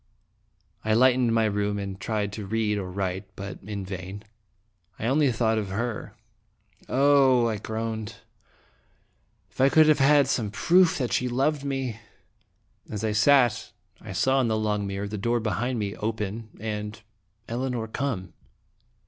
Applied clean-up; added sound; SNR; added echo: none; none; none; none.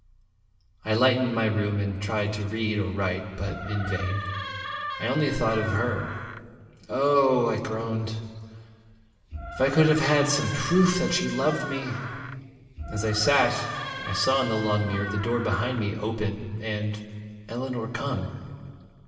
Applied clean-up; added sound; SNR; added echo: none; Door; 9 dB; reverberation time 2.0 s.